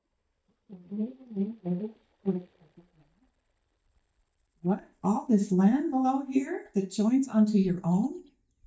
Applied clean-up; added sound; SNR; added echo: neural mask model DeepFilterNet 3.